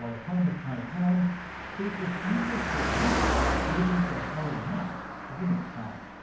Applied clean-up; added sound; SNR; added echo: none; Car passing by; 1 dB; reverberation time 0.9 s.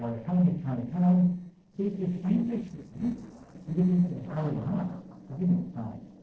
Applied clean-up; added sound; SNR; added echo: neural separator model SepFormer DNS4.